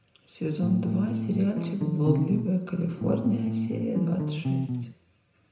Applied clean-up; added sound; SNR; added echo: none; Bass guitar; 2 dB; reverberation time 0.7 s.